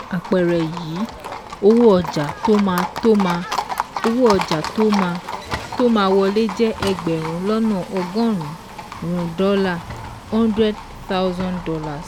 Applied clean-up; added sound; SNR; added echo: none; Livestock, farm animals, working animals; 10 dB; none.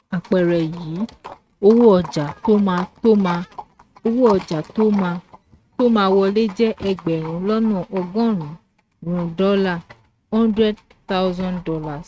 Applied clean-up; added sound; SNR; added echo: neural mask model RNNoise.